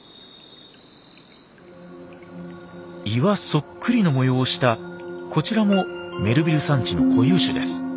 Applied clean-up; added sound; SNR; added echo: none; none; none; none.